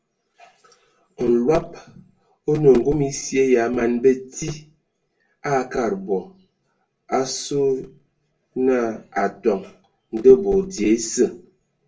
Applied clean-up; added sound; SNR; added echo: none; none; none; reverberation time 0.2 s.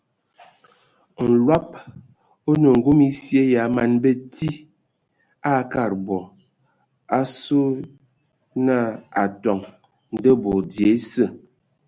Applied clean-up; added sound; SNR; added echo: none; none; none; none.